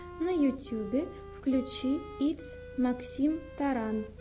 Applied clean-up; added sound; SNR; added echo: none; Wind instrument, woodwind instrument; 15 dB; none.